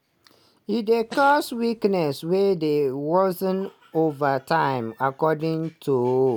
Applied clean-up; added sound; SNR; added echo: none; Fart; 19 dB; none.